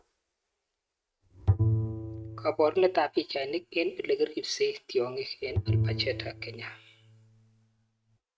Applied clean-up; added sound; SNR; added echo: neural mask model RNNoise.